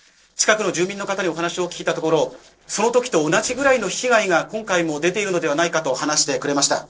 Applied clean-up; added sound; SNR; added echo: neural separator model SepFormer DNS4.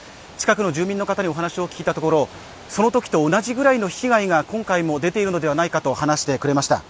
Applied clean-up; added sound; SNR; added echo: none; none; none; none.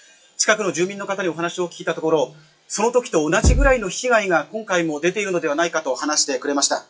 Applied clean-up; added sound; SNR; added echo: classical method WPE with log-MMSE.